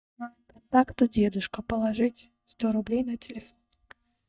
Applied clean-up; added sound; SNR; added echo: neural mask model DeepFilterNet 3.